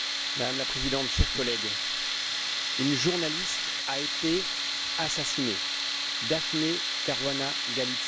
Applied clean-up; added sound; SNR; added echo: none; Tools; -2 dB; none.